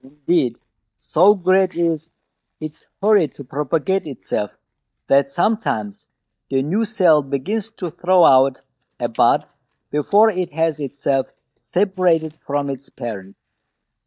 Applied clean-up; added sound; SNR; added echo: neural mask model DeepFilterNet 3.